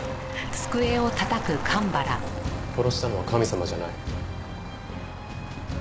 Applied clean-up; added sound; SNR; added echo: none; Motor vehicle (road); 10 dB; none.